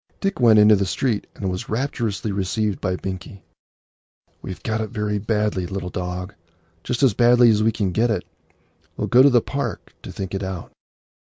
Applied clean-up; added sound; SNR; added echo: none; none; none; none.